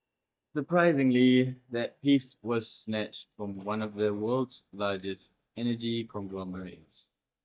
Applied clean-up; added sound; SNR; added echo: neural mask model DeepFilterNet 3.